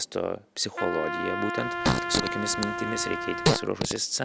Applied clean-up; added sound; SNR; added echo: none; Trumpet + Fart; -2 dB; none.